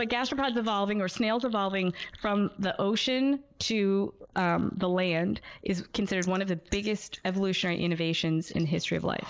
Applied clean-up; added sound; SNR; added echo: neural mask model Resemble Enhance denoiser.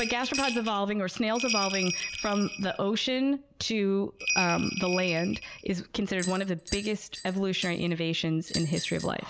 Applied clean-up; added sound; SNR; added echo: none; Bell; 8 dB; none.